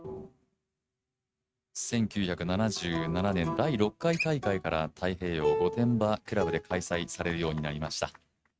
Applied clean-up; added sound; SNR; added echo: neural mask model RNNoise.